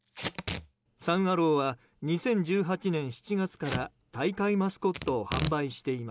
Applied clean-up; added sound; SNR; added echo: none; Packing tape, duct tape / Tearing; 12 dB; none.